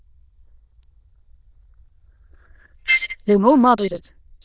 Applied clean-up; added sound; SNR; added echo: neural diffusion model UNIVERSE++.